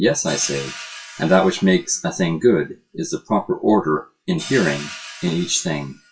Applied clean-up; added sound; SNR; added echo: classical method WPE with log-MMSE.